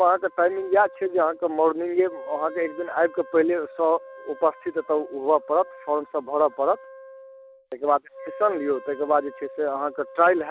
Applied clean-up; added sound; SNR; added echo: none; Wind instrument, woodwind instrument; 19 dB; none.